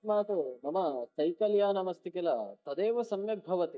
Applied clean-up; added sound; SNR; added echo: neural mask model DeepFilterNet 3.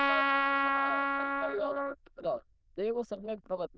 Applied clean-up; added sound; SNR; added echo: neural diffusion model UNIVERSE++.